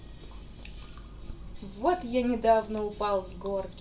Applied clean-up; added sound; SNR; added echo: none; Chewing, mastication; 12 dB; reverberation time 0.3 s.